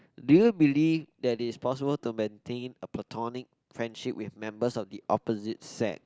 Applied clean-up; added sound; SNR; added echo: none; none; none; none.